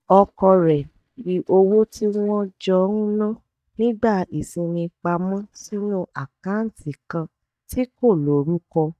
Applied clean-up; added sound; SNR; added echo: neural mask model DeepFilterNet 3.